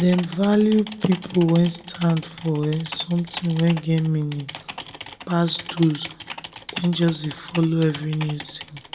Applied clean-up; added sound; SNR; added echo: none; Typing; 15 dB; reverberation time 0.3 s.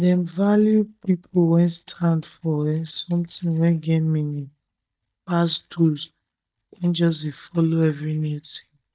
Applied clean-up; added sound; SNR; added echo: neural mask model DeepFilterNet 3.